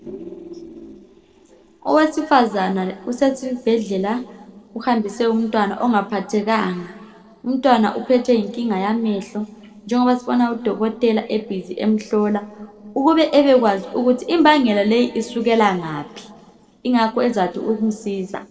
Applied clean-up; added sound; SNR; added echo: neural separator model SepFormer DNS4.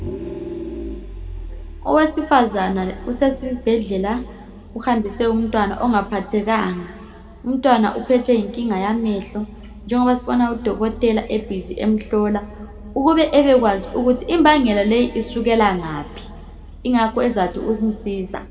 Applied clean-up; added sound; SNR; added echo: none; Vehicle; 16 dB; reverberation time 1.9 s.